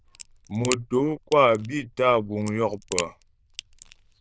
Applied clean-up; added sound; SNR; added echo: neural diffusion model UNIVERSE++.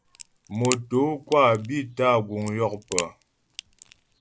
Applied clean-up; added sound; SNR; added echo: none; Crack; 12 dB; none.